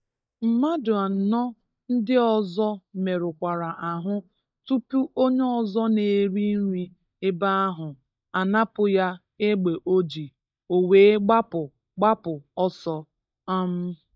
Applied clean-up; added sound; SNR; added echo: neural mask model DeepFilterNet 3.